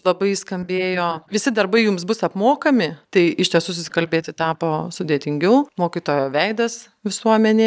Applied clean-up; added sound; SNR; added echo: neural mask model DeepFilterNet 3.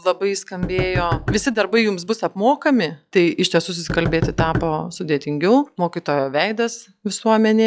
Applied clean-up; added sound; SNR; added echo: classical method log-MMSE.